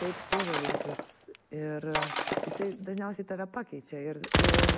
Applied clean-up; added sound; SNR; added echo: none; Shatter + Gunshot, gunfire; -5 dB; none.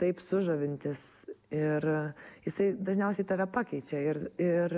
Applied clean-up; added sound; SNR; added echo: none; none; none; none.